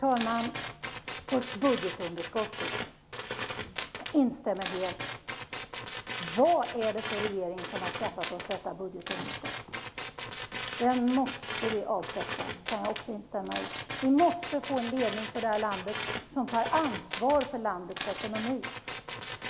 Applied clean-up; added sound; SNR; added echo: none; Tools; 6 dB; none.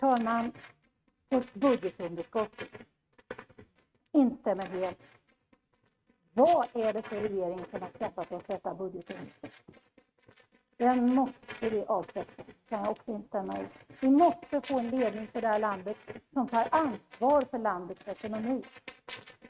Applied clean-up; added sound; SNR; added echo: neural mask model RNNoise.